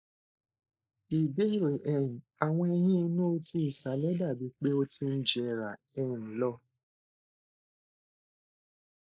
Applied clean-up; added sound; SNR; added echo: neural mask model Resemble Enhance denoiser.